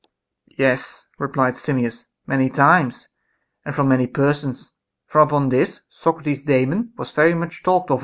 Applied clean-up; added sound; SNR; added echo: none; none; none; none.